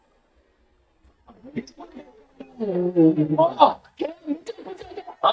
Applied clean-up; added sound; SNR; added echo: neural mask model DeepFilterNet 3.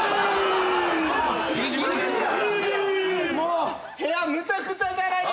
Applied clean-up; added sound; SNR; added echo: none; none; none; none.